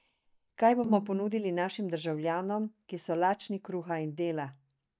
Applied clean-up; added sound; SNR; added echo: neural mask model DeepFilterNet 3.